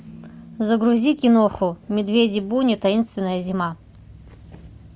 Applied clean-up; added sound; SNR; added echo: none; none; none; none.